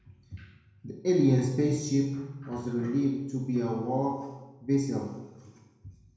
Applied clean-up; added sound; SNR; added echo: none; none; none; reverberation time 1.0 s.